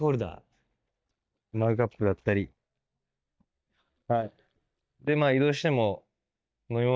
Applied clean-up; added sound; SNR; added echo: neural mask model DeepFilterNet 3.